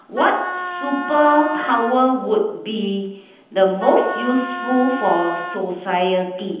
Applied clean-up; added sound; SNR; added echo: none; Wind instrument, woodwind instrument; 8 dB; reverberation time 0.9 s.